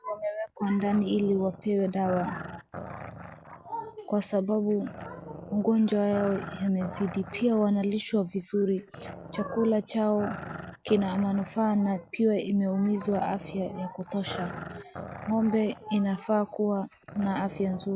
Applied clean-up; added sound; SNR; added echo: none; Growling; 15 dB; none.